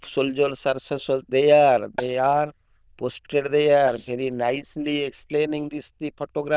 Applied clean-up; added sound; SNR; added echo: neural diffusion model UNIVERSE++.